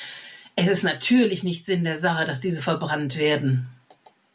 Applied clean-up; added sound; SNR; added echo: none; none; none; none.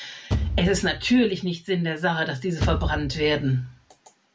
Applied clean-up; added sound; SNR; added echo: none; Bass drum / Thump, thud; 4 dB; none.